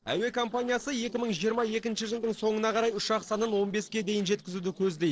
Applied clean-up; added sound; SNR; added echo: neural separator model SepFormer DNS4.